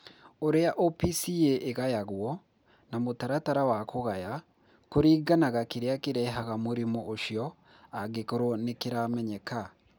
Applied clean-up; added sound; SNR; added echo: none; none; none; none.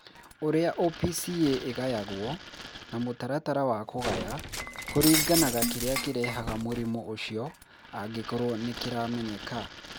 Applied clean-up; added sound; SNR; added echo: none; Shatter; 6 dB; none.